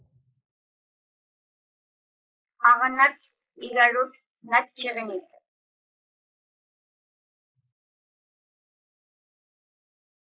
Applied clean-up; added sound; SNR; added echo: neural mask model Resemble Enhance denoiser.